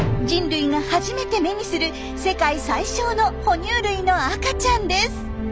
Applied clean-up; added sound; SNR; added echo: none; none; none; none.